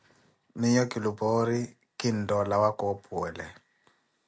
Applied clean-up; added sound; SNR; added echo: none; none; none; none.